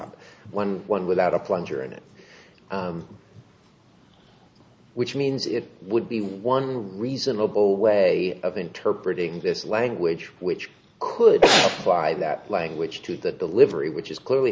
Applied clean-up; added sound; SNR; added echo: none; none; none; none.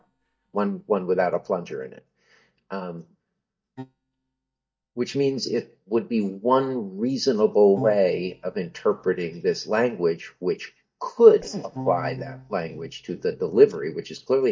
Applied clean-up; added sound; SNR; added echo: neural mask model DeepFilterNet 3.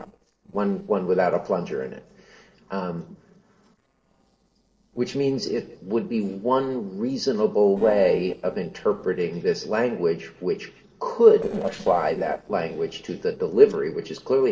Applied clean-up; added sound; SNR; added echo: neural separator model SepFormer DNS4.